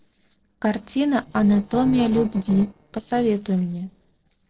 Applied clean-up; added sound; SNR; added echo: neural separator model SepFormer DNS4.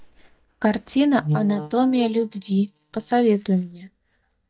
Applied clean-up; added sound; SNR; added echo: neural mask model DeepFilterNet 3.